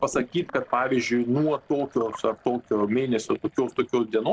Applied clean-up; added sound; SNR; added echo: neural separator model SepFormer DNS4.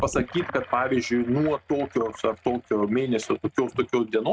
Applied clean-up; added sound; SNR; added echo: neural mask model RNNoise.